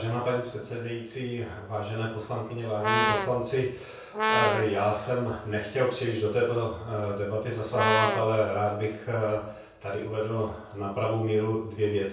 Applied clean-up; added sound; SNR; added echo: none; Brass instrument; -1 dB; reverberation time 0.6 s.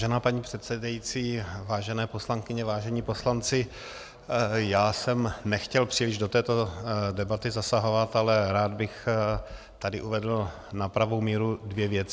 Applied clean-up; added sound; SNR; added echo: none; none; none; none.